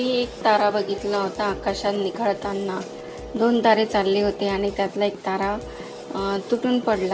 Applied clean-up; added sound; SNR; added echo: none; Drum kit + Wind instrument, woodwind instrument; 14 dB; none.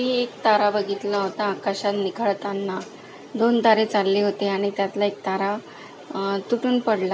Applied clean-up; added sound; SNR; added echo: none; none; none; none.